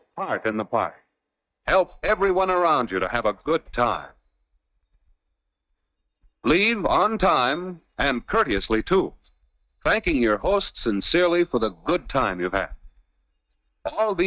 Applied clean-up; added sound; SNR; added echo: neural mask model DeepFilterNet 3.